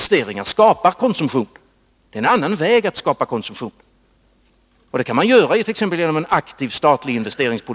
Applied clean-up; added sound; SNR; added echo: none; none; none; none.